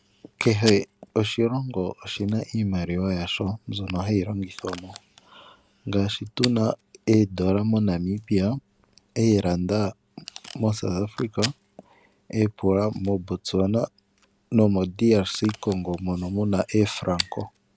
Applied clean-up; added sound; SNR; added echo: none; Packing tape, duct tape / Tearing; 17 dB; none.